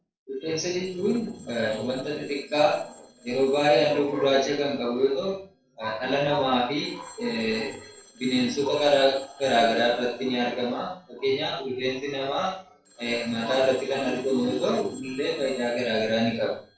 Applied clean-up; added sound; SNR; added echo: neural separator model SepFormer DNS4.